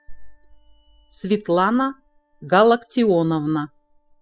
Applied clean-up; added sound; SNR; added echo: classical method spectral subtraction.